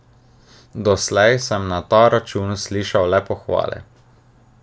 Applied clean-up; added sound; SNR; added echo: none; none; none; none.